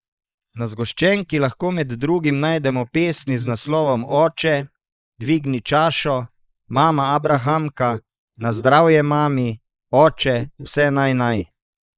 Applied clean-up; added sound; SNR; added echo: neural mask model Resemble Enhance denoiser.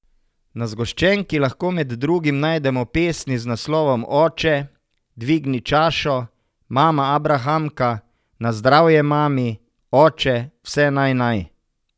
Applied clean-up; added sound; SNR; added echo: none; none; none; none.